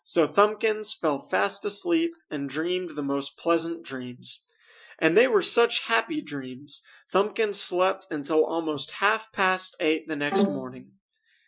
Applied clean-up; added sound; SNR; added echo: classical method Wiener filter.